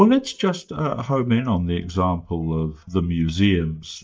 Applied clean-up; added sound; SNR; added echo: neural mask model DeepFilterNet 3.